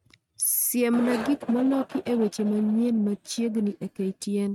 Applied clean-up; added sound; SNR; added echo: neural mask model RNNoise.